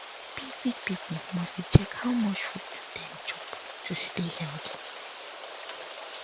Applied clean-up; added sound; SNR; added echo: none; Rain; 9 dB; none.